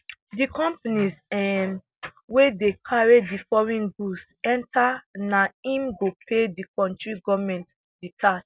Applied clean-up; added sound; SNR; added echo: none; none; none; none.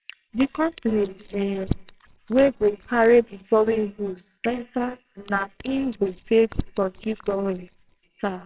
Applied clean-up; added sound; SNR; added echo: neural separator model SepFormer WHAMR!.